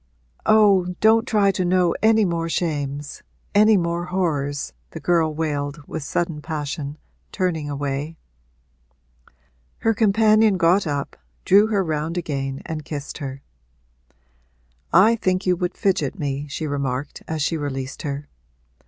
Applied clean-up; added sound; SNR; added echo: none; none; none; none.